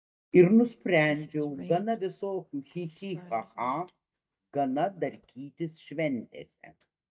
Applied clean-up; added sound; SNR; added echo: neural mask model DeepFilterNet 3.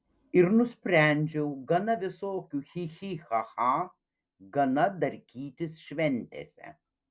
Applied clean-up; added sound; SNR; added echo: none; none; none; none.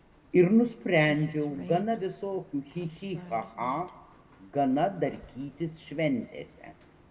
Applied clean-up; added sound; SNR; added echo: none; Rain; 20 dB; reverberation time 1.1 s.